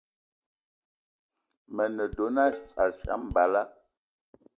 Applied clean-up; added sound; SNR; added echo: none; Dishes, pots, and pans; 13 dB; none.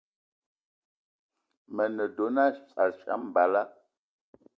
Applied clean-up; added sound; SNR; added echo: none; none; none; none.